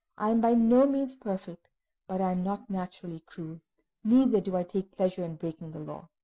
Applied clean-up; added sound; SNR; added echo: neural mask model Resemble Enhance denoiser.